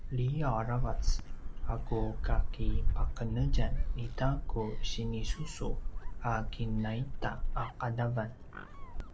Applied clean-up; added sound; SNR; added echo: none; Gull, seagull; -4 dB; none.